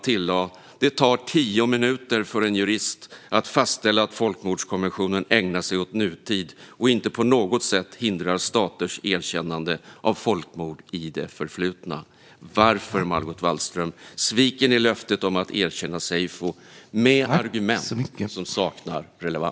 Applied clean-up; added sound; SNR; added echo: none; none; none; none.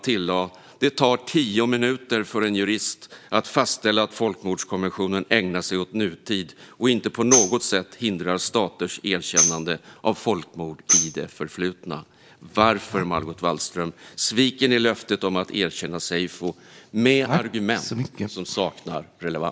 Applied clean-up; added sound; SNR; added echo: none; Tambourine; 2 dB; none.